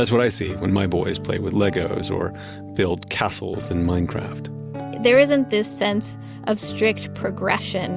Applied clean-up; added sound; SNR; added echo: none; none; none; none.